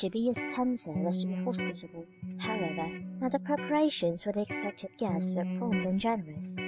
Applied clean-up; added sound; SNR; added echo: none; Electric guitar; 4 dB; none.